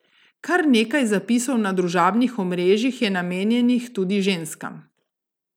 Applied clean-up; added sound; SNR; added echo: none; none; none; none.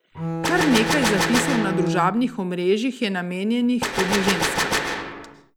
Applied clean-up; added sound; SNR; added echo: none; Bowed string instrument + Gunshot, gunfire; 1 dB; none.